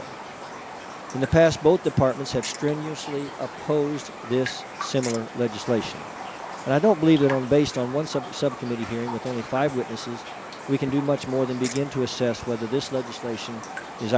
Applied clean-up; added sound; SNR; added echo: none; Ratchet, pawl + Raindrop; 12 dB; none.